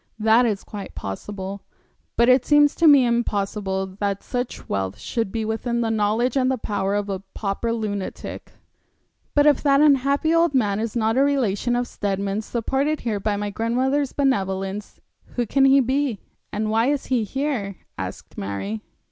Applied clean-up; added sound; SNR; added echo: none; none; none; none.